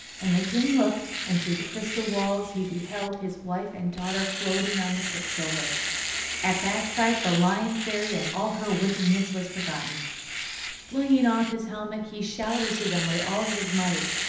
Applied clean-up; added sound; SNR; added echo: none; Domestic sounds, home sounds; 6 dB; reverberation time 0.9 s.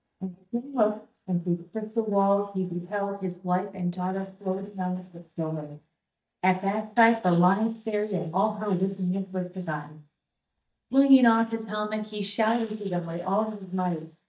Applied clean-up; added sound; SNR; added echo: neural mask model DeepFilterNet 3.